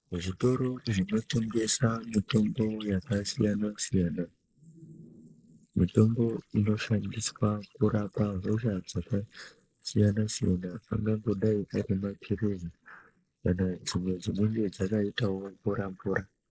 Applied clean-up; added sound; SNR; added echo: neural mask model Resemble Enhance denoiser.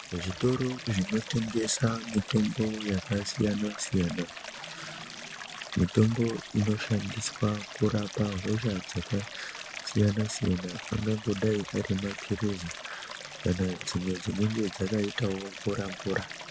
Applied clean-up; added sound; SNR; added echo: none; Stream; 12 dB; none.